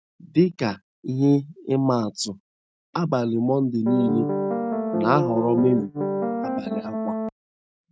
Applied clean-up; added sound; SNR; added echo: neural mask model RNNoise.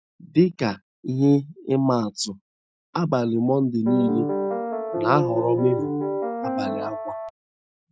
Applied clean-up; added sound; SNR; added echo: classical method Wiener filter.